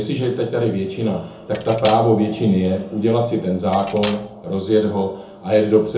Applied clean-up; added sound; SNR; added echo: none; Cutlery, silverware; 11 dB; reverberation time 0.6 s.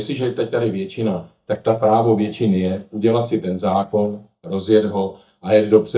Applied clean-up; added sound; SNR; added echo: neural mask model DeepFilterNet 3.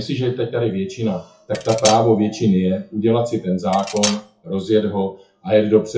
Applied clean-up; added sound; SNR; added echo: classical method WPE with log-MMSE.